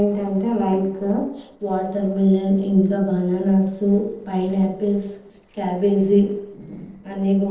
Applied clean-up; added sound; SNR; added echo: neural separator model SepFormer DNS4.